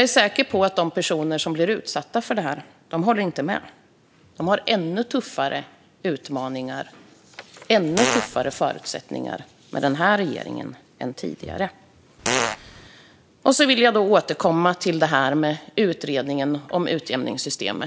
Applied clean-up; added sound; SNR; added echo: none; Fart; 2 dB; none.